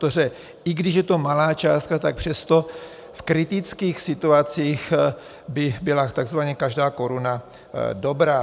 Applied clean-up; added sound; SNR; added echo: none; none; none; none.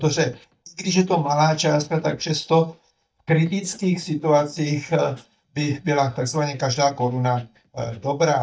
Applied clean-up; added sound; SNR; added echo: neural mask model DeepFilterNet 3.